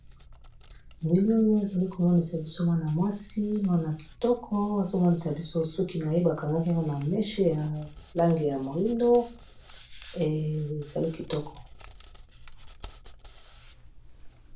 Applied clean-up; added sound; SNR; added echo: none; Hands; 19 dB; reverberation time 0.3 s.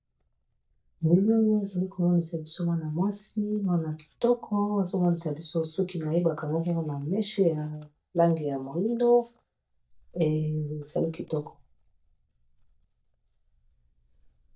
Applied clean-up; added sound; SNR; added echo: neural mask model DeepFilterNet 3.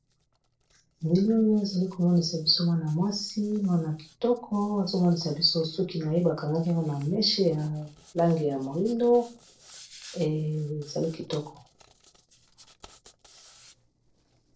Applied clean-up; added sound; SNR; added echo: neural separator model SepFormer DNS4.